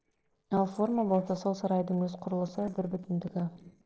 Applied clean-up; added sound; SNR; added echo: neural separator model SepFormer DNS4.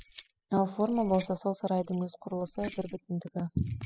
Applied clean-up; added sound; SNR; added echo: classical method spectral subtraction.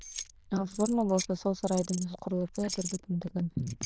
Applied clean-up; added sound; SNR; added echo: neural diffusion model UNIVERSE++.